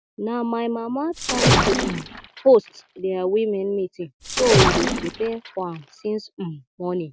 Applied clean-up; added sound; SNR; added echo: none; Splash, splatter; -1 dB; none.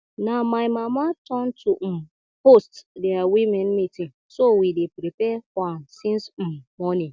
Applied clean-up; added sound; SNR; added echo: none; none; none; none.